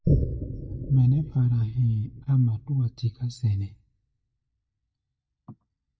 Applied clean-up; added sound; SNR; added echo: neural mask model DeepFilterNet 3.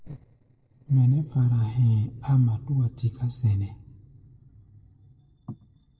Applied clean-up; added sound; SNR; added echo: neural separator model SepFormer DNS4.